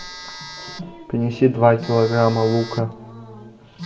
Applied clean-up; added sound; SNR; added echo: none; Telephone; 16 dB; reverberation time 1.1 s.